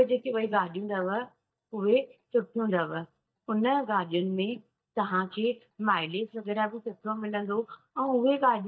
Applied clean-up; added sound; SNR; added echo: neural mask model DeepFilterNet 3.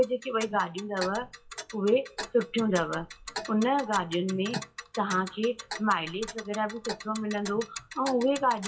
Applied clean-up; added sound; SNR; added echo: classical method WPE with log-MMSE.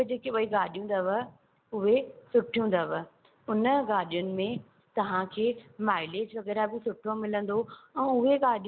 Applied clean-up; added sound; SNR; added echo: none; none; none; none.